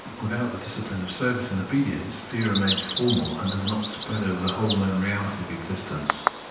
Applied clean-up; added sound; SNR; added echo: none; Bird vocalization, bird call, bird song; 6 dB; reverberation time 0.9 s.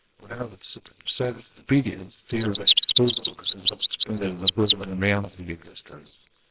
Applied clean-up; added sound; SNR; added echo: neural separator model SepFormer WHAMR!.